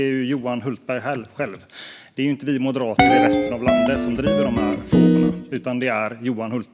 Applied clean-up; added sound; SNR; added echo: none; Guitar; -5 dB; none.